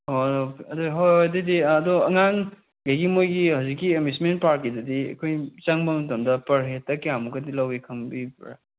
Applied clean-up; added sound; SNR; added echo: none; none; none; none.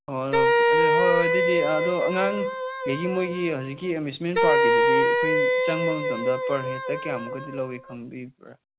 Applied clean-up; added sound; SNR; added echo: none; Wind instrument, woodwind instrument; -5 dB; none.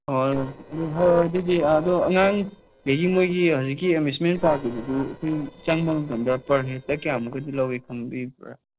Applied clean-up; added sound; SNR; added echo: neural separator model SepFormer DNS4.